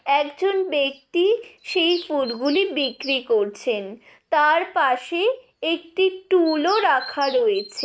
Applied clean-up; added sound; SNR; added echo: neural mask model RNNoise.